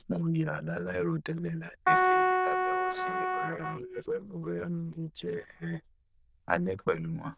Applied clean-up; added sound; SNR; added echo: neural diffusion model UNIVERSE++.